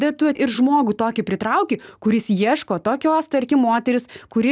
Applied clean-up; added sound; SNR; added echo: none; none; none; none.